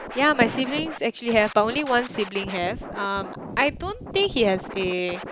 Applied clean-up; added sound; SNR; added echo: none; Scratching (performance technique); 12 dB; none.